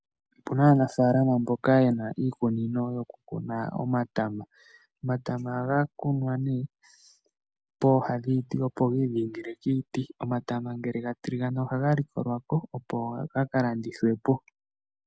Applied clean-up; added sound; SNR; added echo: none; none; none; none.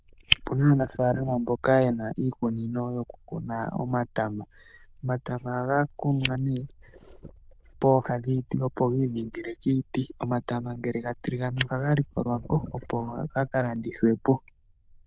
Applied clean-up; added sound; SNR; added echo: neural diffusion model UNIVERSE++.